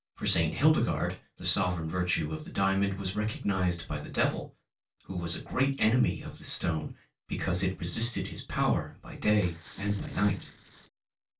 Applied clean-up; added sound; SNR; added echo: neural separator model SepFormer DNS4.